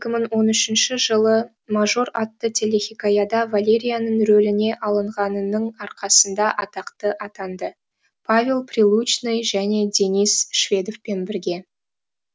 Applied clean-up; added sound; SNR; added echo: none; none; none; none.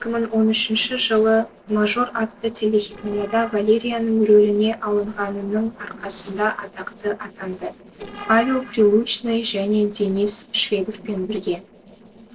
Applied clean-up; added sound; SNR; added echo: neural separator model SepFormer DNS4.